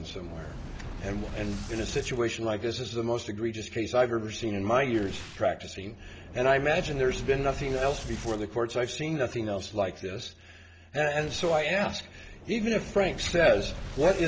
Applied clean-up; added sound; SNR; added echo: none; Boom; 13 dB; none.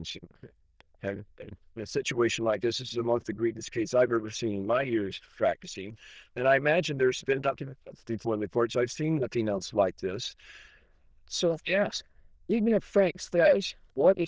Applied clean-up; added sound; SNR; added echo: neural diffusion model UNIVERSE++.